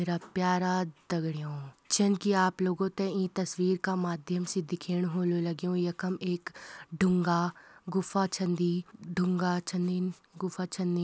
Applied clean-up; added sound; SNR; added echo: none; none; none; none.